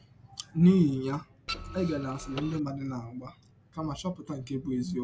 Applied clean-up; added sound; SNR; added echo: none; Printer; 10 dB; none.